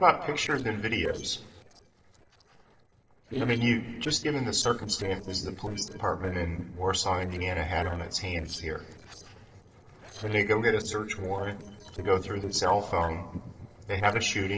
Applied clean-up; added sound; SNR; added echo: neural separator model SepFormer DNS4.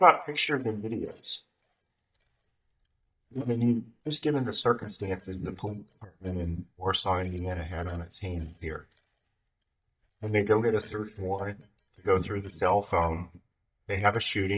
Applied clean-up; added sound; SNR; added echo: neural mask model DeepFilterNet 3.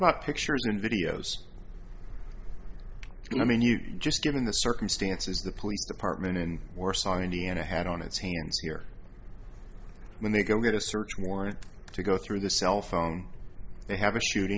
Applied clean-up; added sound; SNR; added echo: none; none; none; none.